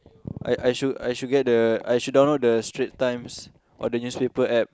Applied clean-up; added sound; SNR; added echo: none; none; none; none.